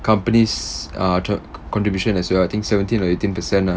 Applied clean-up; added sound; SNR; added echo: none; none; none; none.